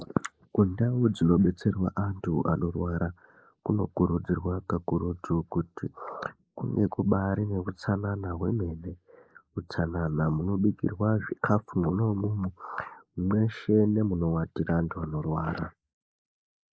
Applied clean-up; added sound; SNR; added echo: neural mask model Resemble Enhance denoiser.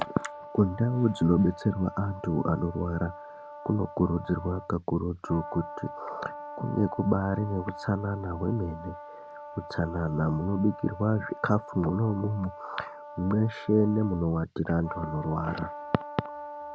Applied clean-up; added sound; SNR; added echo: none; Brass instrument; 14 dB; none.